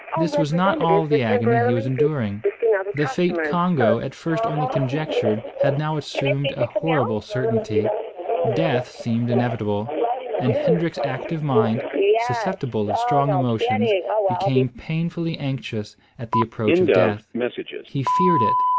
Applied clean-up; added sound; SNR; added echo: none; Telephone; -1 dB; none.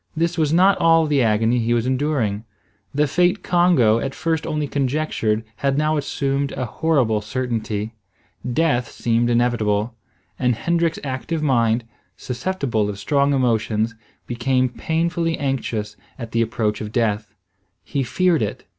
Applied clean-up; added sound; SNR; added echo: none; none; none; none.